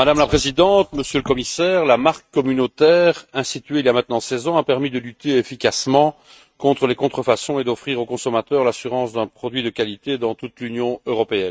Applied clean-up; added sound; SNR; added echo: neural mask model RNNoise.